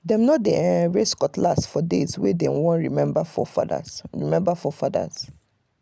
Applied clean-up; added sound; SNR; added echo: none; none; none; none.